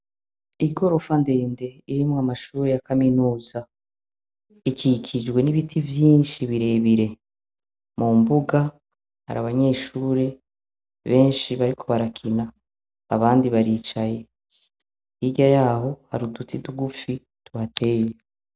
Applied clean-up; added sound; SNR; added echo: none; none; none; none.